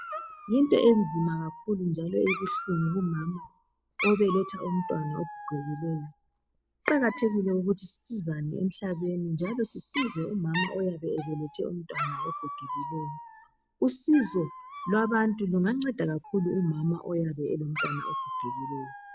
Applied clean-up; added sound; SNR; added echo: none; Dog; 10 dB; none.